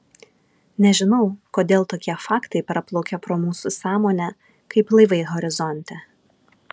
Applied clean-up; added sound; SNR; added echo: none; none; none; none.